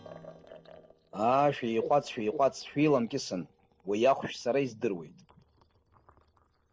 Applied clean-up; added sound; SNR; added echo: neural separator model SepFormer DNS4.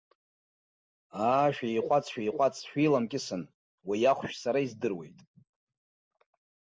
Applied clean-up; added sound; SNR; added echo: none; none; none; none.